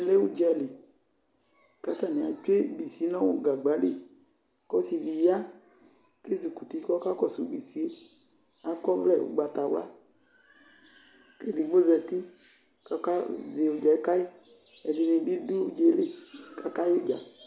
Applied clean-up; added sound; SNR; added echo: none; none; none; none.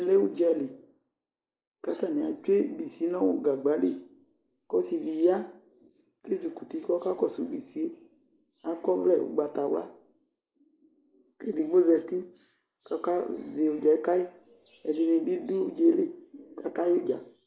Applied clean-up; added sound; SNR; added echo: neural mask model Resemble Enhance denoiser.